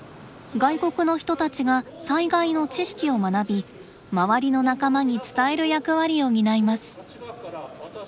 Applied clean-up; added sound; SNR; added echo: none; none; none; none.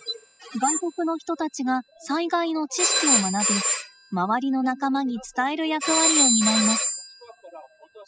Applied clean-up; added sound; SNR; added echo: classical method spectral subtraction.